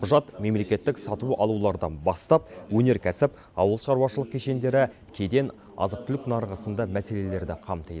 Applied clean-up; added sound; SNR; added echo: none; none; none; none.